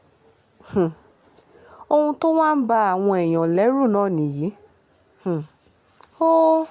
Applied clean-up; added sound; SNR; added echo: none; none; none; none.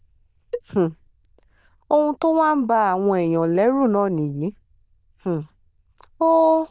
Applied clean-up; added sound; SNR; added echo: neural diffusion model UNIVERSE++.